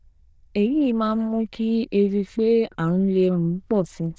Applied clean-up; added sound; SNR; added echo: neural diffusion model UNIVERSE++.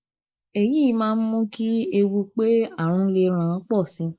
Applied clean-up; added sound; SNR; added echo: neural mask model Resemble Enhance denoiser.